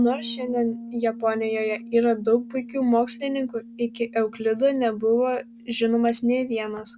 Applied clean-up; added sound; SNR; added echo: none; Bass guitar; 16 dB; none.